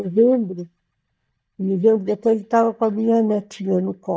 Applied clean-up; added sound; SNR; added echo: neural mask model DeepFilterNet 3.